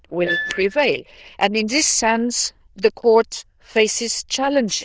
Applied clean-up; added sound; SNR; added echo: neural diffusion model UNIVERSE++.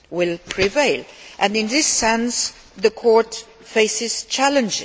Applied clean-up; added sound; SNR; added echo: none; none; none; none.